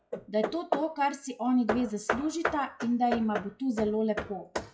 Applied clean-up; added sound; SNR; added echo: classical method WPE with log-MMSE.